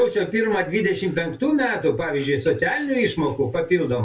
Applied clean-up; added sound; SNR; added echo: none; none; none; reverberation time 0.2 s.